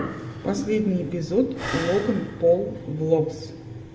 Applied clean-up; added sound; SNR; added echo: none; Breathing; 15 dB; reverberation time 0.7 s.